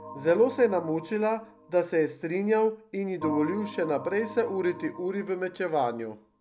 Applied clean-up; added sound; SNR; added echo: none; Organ; 16 dB; none.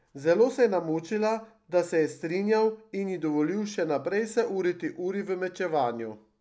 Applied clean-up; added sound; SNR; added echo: none; none; none; none.